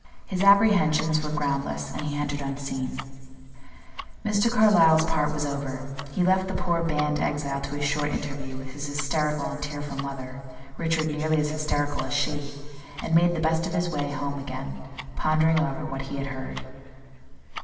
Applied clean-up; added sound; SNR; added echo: none; Tick-tock; 16 dB; reverberation time 2.3 s.